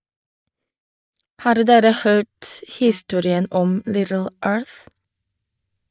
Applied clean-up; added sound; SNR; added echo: neural mask model DeepFilterNet 3.